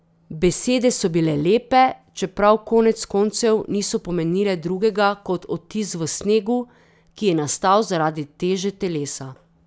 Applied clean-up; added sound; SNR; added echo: none; none; none; none.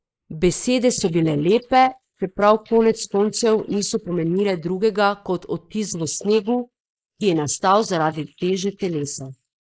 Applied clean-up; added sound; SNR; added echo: neural mask model Resemble Enhance denoiser.